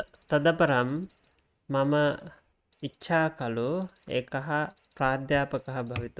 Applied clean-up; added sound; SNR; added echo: neural mask model RNNoise.